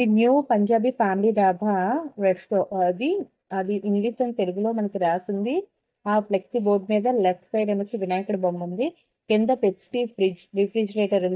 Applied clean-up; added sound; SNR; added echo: neural mask model DeepFilterNet 3.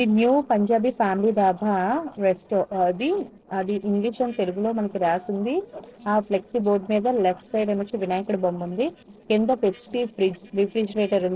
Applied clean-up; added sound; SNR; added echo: neural separator model SepFormer DNS4.